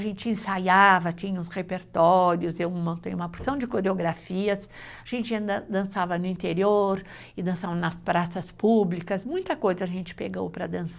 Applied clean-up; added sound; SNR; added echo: none; none; none; none.